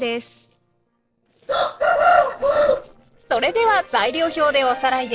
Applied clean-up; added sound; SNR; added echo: neural separator model SepFormer DNS4.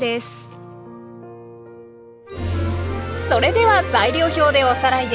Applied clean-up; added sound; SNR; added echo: none; none; none; none.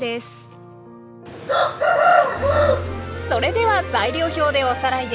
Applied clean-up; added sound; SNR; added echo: none; Chicken, rooster; -4 dB; none.